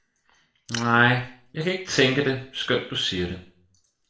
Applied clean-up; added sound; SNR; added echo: none; none; none; reverberation time 0.5 s.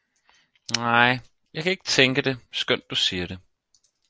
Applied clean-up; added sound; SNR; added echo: none; none; none; none.